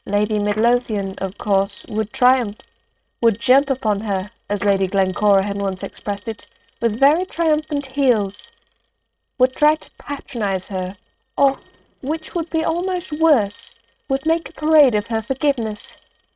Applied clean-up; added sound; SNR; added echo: neural mask model RNNoise.